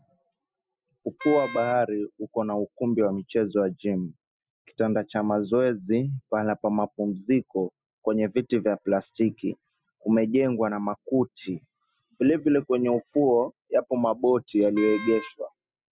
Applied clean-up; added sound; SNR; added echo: classical method spectral subtraction.